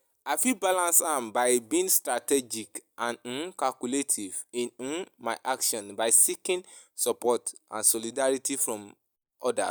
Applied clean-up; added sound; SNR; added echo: none; none; none; none.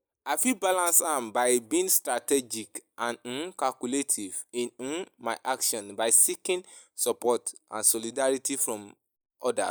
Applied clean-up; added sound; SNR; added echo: neural mask model Resemble Enhance denoiser.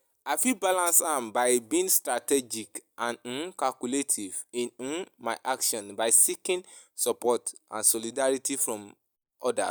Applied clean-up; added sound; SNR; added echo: none; Tambourine; 16 dB; none.